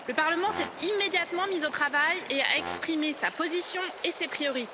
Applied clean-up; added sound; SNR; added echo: none; Waves, surf + Brass instrument; 12 dB; none.